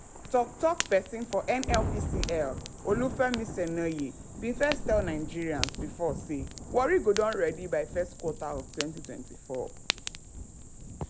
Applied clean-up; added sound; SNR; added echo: none; Fire + Thunder; 6 dB; none.